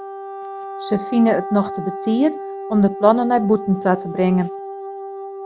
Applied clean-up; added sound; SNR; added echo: none; Wind instrument, woodwind instrument; 10 dB; none.